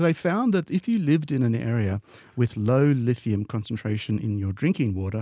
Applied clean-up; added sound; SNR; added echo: none; none; none; none.